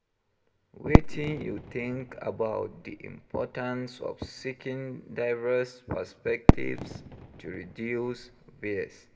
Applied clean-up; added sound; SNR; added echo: none; Fireworks; -4 dB; reverberation time 0.6 s.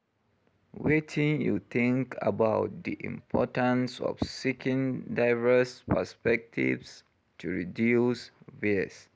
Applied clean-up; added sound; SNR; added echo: none; none; none; none.